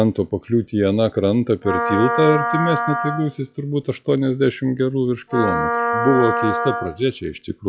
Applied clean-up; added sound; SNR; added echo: classical method log-MMSE.